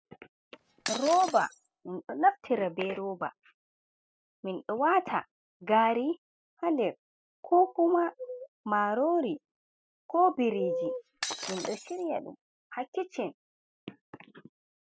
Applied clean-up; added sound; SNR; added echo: classical method spectral subtraction.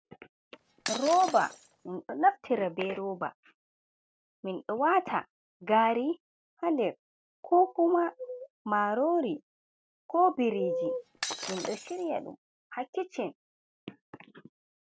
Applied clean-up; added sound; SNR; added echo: none; Shatter; 10 dB; none.